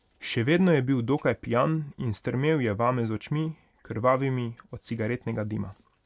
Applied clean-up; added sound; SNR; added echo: none; none; none; none.